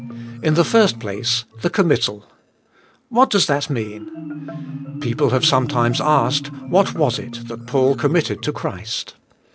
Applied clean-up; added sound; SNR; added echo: none; Marimba, xylophone; 12 dB; none.